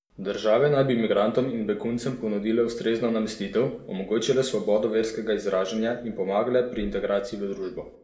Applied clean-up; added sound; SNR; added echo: none; none; none; reverberation time 0.7 s.